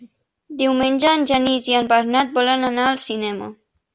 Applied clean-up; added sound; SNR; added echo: none; none; none; none.